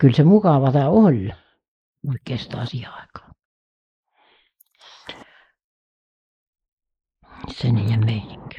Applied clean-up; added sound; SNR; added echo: neural mask model Resemble Enhance denoiser.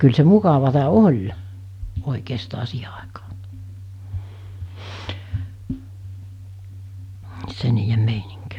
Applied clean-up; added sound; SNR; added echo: none; none; none; none.